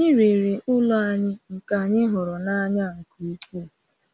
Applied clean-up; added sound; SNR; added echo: none; none; none; none.